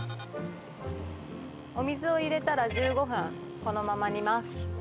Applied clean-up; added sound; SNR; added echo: none; Knock; 20 dB; none.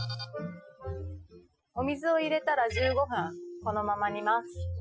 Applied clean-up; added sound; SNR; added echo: classical method Wiener filter.